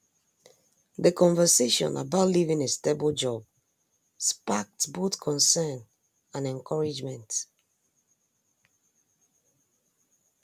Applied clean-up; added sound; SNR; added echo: none; none; none; none.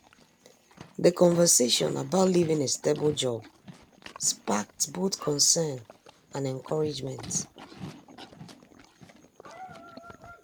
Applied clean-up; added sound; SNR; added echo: none; Livestock, farm animals, working animals; 18 dB; none.